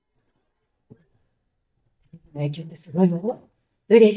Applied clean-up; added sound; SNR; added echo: neural mask model DeepFilterNet 3.